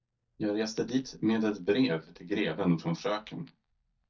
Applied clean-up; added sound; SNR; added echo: neural mask model DeepFilterNet 3.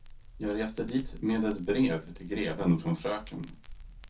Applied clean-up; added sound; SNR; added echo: none; Crackle; 14 dB; reverberation time 0.3 s.